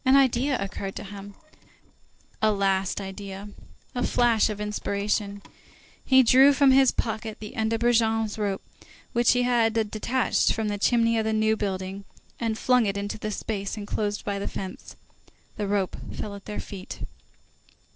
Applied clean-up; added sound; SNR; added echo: neural separator model SepFormer DNS4.